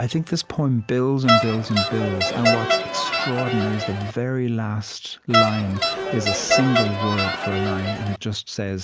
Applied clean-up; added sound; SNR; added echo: none; Crowd; -1 dB; none.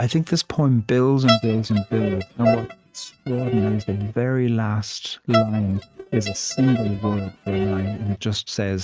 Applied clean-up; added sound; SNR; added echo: neural mask model RNNoise.